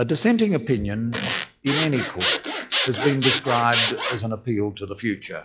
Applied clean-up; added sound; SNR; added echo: classical method log-MMSE.